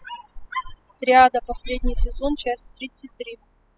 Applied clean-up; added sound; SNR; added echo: classical method spectral subtraction.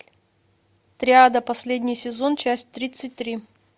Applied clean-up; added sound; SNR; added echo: none; none; none; none.